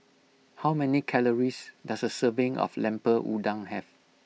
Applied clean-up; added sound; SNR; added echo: none; none; none; none.